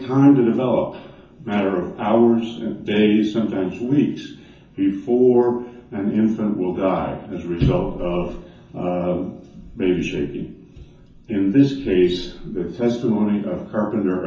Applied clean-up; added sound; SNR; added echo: none; none; none; reverberation time 0.9 s.